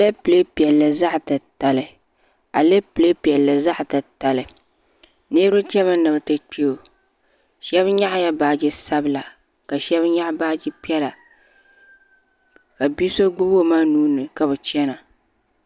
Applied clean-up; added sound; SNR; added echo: none; none; none; none.